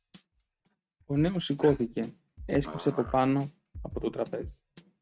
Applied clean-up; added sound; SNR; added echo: neural mask model RNNoise.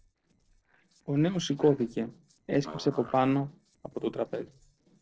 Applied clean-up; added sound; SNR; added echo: neural separator model SepFormer DNS4.